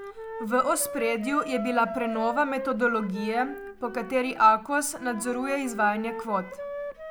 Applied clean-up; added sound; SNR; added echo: none; Wind instrument, woodwind instrument; 11 dB; none.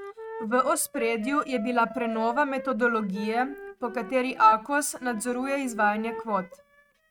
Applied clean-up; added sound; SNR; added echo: neural mask model RNNoise.